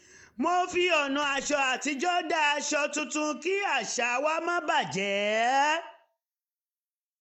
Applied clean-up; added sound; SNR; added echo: neural mask model Resemble Enhance denoiser.